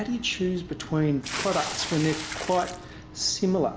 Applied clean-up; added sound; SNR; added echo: none; Water / Splash, splatter; 7 dB; none.